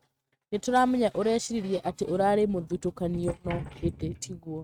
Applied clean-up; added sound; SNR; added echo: neural mask model RNNoise.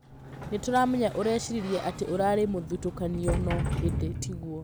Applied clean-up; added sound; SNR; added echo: none; Sliding door; 5 dB; none.